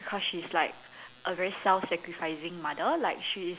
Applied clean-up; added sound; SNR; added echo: none; none; none; none.